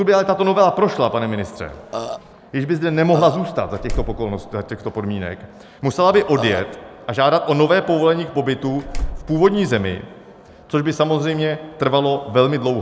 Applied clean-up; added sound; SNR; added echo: none; Burping, eructation + Slam; 9 dB; none.